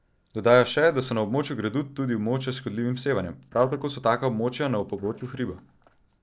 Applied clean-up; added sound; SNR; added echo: neural separator model SepFormer DNS4.